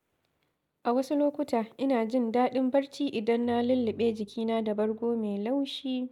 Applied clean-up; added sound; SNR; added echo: neural mask model DeepFilterNet 3.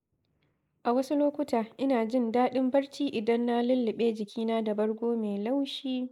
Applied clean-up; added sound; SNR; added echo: neural mask model Resemble Enhance denoiser.